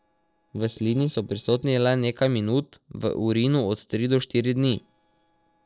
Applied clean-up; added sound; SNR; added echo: neural separator model SepFormer DNS4.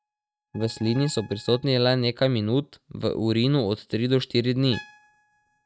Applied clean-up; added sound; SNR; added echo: neural mask model RNNoise.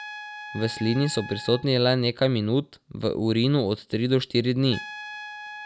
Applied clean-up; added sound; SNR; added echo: none; Trumpet; 16 dB; none.